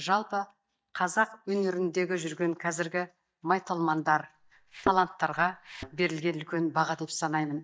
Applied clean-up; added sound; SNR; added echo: neural mask model DeepFilterNet 3.